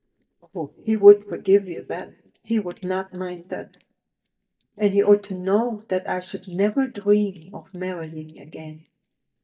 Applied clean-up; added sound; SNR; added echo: neural mask model DeepFilterNet 3.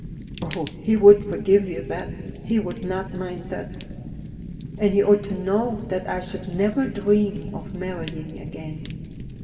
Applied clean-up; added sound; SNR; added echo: none; Fire; 11 dB; reverberation time 2.2 s.